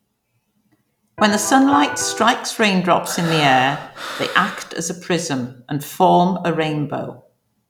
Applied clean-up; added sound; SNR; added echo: none; Breathing + Electric guitar; 10 dB; none.